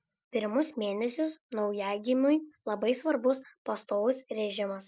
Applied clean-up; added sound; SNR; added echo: none; none; none; none.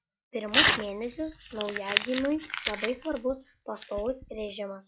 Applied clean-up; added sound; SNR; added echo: classical method log-MMSE.